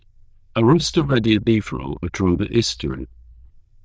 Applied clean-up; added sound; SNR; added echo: neural diffusion model UNIVERSE++.